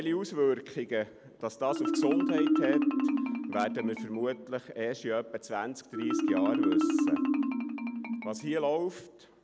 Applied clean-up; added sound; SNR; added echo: none; Marimba, xylophone; -3 dB; none.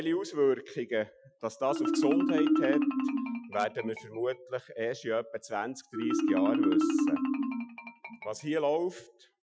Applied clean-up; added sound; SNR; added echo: classical method Wiener filter.